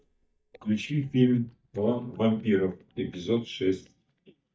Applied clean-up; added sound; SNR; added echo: neural mask model DeepFilterNet 3.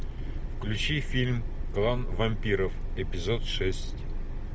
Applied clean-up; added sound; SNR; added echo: none; none; none; none.